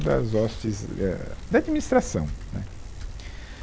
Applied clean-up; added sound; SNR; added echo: none; Bicycle + Vehicle; 9 dB; none.